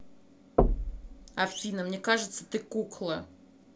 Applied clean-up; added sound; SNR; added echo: none; Knock; -2 dB; none.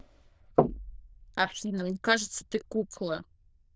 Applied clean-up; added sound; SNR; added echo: neural diffusion model UNIVERSE++.